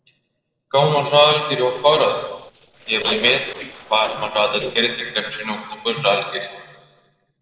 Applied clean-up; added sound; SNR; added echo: neural separator model SepFormer DNS4.